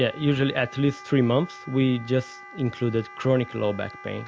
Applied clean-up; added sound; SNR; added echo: none; Wind instrument, woodwind instrument; 18 dB; none.